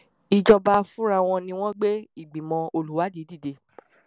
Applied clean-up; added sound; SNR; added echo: none; none; none; none.